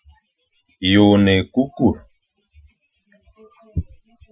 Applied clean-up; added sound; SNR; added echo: classical method Wiener filter.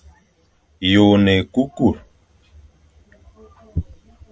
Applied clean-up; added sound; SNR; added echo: none; none; none; none.